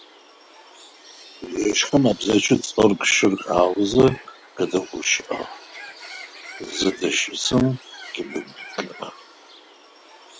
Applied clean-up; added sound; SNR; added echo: none; Bird; 19 dB; none.